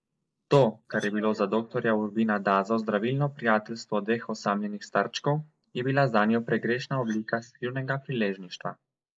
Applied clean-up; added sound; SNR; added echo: neural mask model Resemble Enhance denoiser.